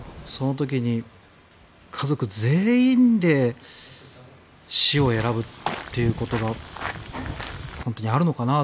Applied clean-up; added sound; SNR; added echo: none; Walk, footsteps / Bird vocalization, bird call, bird song; 9 dB; none.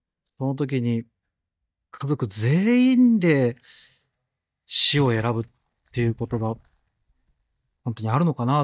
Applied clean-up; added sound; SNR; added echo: neural mask model DeepFilterNet 3.